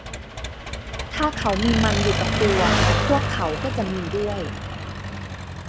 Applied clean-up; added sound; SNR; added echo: none; Engine + Accelerating, revving, vroom; -2 dB; none.